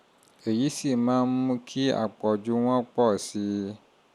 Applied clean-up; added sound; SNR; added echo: none; none; none; none.